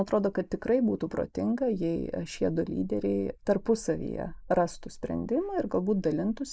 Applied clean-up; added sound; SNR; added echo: neural mask model Resemble Enhance denoiser.